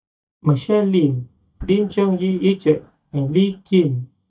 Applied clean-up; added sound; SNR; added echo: neural mask model DeepFilterNet 3.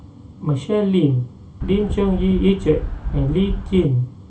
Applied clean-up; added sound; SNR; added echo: none; Wind; 6 dB; reverberation time 0.2 s.